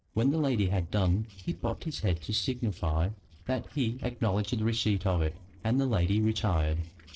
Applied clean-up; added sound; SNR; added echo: neural separator model SepFormer DNS4.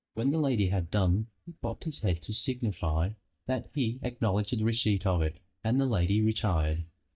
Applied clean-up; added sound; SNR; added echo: neural mask model DeepFilterNet 3.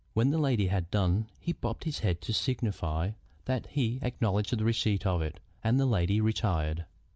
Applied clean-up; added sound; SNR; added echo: none; none; none; none.